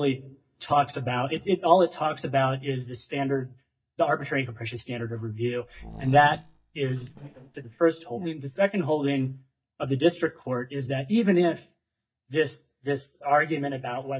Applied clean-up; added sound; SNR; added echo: neural mask model DeepFilterNet 3.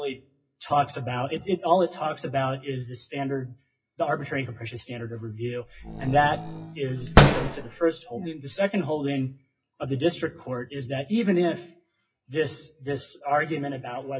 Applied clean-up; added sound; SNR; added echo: classical method WPE with log-MMSE.